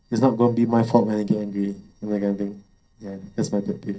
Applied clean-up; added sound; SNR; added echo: neural separator model SepFormer DNS4.